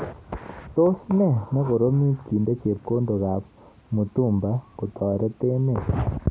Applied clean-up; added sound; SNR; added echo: none; none; none; none.